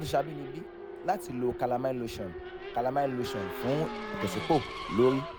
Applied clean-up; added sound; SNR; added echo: none; Race car, auto racing / Accelerating, revving, vroom; 7 dB; none.